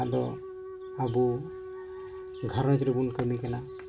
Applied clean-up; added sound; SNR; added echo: none; Wind instrument, woodwind instrument; 11 dB; reverberation time 0.2 s.